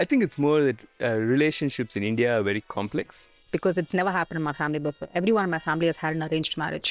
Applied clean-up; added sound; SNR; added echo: neural separator model SepFormer WHAM!.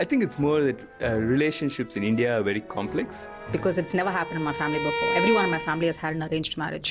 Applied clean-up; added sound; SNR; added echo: none; Bowed string instrument; 5 dB; none.